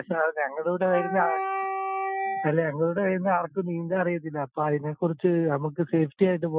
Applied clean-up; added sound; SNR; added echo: classical method Wiener filter.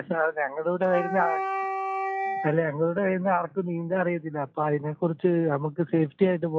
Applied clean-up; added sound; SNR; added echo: classical method log-MMSE.